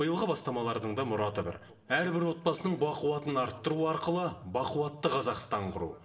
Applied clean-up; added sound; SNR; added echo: none; none; none; reverberation time 0.8 s.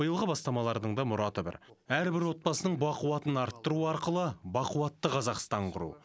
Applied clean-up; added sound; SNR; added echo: none; none; none; none.